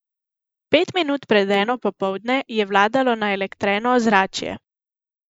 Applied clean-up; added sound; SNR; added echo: neural mask model Resemble Enhance denoiser.